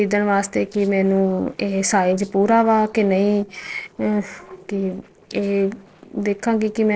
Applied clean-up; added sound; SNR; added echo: neural separator model SepFormer DNS4.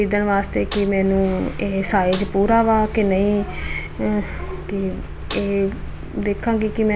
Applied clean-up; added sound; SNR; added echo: none; Snare drum; 15 dB; none.